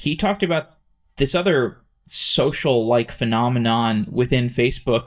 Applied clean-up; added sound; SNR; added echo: neural mask model DeepFilterNet 3.